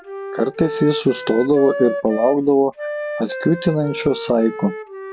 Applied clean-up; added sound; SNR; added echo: none; Wind instrument, woodwind instrument; 9 dB; none.